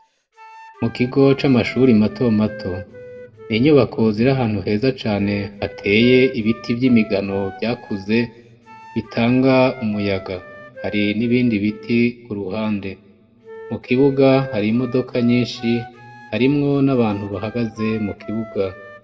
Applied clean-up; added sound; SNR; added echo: none; Wind instrument, woodwind instrument; 20 dB; reverberation time 1.0 s.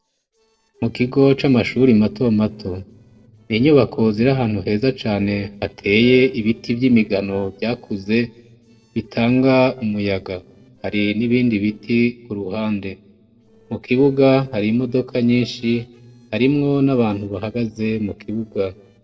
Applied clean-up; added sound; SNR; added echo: neural separator model SepFormer DNS4.